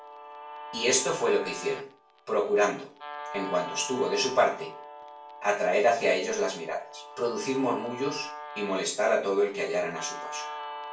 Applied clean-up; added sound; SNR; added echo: none; Guitar; 13 dB; reverberation time 0.3 s.